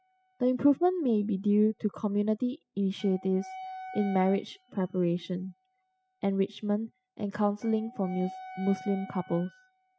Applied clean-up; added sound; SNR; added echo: classical method spectral subtraction.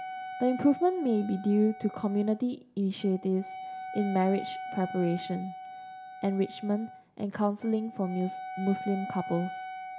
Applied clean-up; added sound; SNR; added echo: none; Wind instrument, woodwind instrument; 11 dB; none.